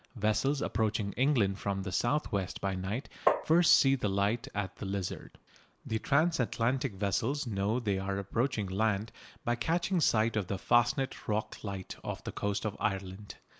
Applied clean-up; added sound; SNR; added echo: none; Tap; 0 dB; none.